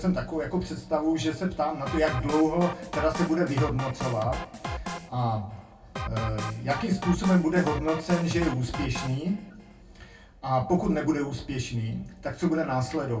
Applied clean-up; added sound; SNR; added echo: none; Drum kit; 8 dB; reverberation time 0.2 s.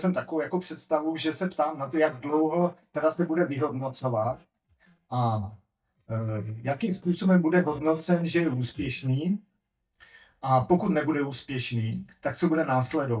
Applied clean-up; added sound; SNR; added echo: neural mask model DeepFilterNet 3.